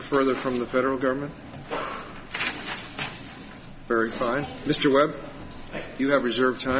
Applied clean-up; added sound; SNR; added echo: none; none; none; none.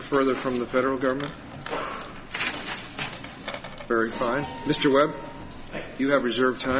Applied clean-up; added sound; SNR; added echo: none; Wind instrument, woodwind instrument + Coin (dropping); 15 dB; none.